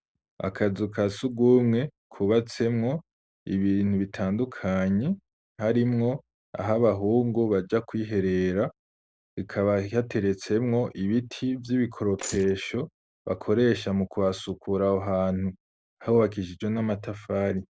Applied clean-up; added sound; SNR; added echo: neural separator model SepFormer DNS4.